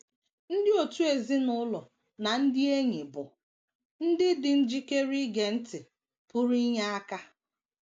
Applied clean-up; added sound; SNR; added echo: none; none; none; none.